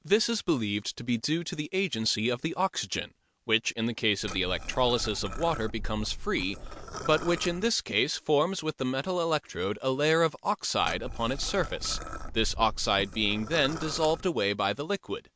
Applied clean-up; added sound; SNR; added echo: none; Liquid; 8 dB; none.